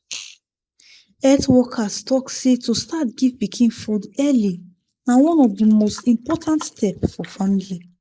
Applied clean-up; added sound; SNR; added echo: neural mask model Resemble Enhance denoiser.